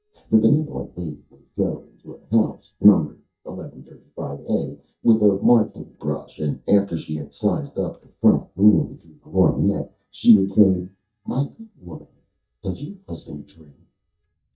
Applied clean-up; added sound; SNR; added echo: neural mask model DeepFilterNet 3.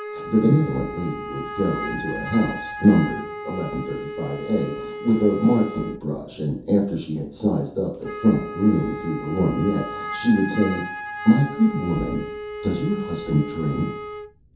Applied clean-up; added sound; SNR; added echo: none; Wind instrument, woodwind instrument; 10 dB; reverberation time 0.5 s.